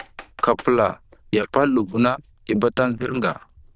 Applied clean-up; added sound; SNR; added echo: neural diffusion model UNIVERSE++.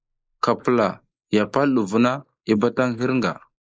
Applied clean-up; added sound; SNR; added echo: neural mask model Resemble Enhance denoiser.